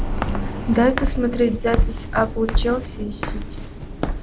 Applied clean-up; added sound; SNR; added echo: none; Walk, footsteps; 1 dB; none.